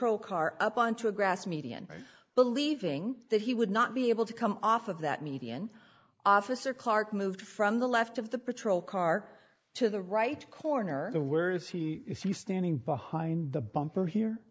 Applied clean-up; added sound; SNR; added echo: neural mask model Resemble Enhance denoiser.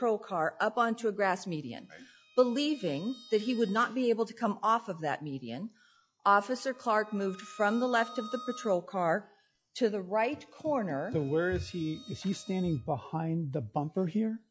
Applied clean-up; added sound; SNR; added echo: classical method log-MMSE.